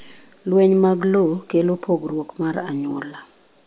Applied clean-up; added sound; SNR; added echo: none; none; none; none.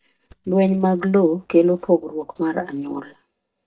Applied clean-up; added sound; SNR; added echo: neural mask model DeepFilterNet 3.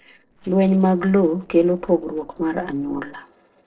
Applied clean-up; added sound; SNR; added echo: neural separator model SepFormer DNS4.